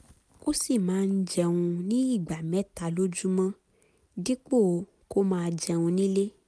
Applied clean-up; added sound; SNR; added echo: none; none; none; none.